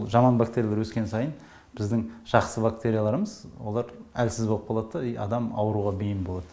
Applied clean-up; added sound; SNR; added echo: none; none; none; none.